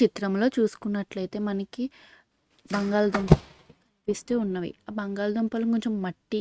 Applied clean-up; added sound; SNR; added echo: neural mask model RNNoise.